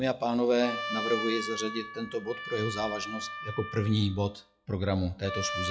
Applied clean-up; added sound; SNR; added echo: classical method log-MMSE.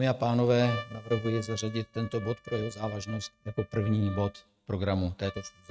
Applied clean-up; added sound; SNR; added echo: neural mask model RNNoise.